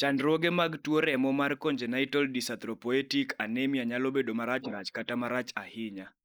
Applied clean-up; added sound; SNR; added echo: neural mask model Resemble Enhance denoiser.